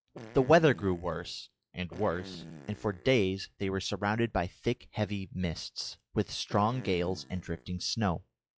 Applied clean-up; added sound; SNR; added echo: classical method log-MMSE.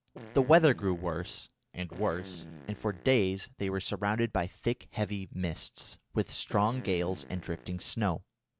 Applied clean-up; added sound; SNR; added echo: none; Fart; 17 dB; none.